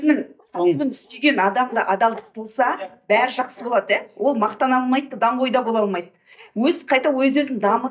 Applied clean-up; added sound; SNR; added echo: neural mask model DeepFilterNet 3.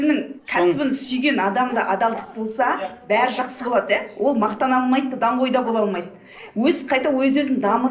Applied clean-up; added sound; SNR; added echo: neural separator model SepFormer DNS4.